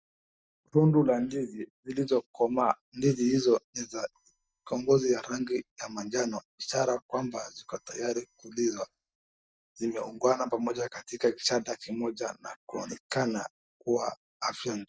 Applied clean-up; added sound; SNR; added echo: neural mask model DeepFilterNet 3.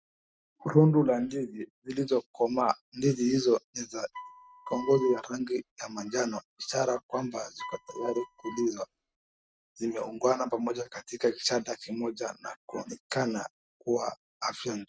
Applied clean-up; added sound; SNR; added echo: neural mask model RNNoise.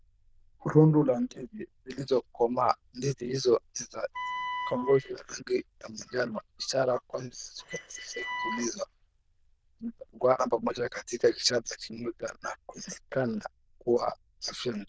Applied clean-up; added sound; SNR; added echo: neural diffusion model UNIVERSE++.